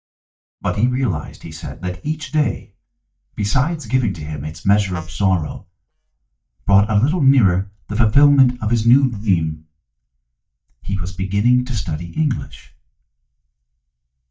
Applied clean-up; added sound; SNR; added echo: neural mask model DeepFilterNet 3.